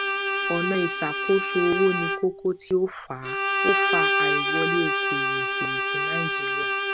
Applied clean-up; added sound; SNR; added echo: none; Bowed string instrument; -2 dB; none.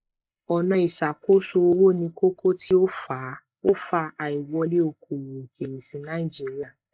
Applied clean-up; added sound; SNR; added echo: neural mask model Resemble Enhance denoiser.